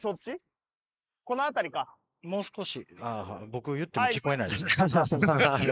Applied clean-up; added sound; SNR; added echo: neural mask model Resemble Enhance denoiser.